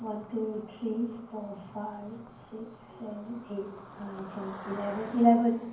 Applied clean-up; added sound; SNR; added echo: none; Cricket; 16 dB; reverberation time 0.9 s.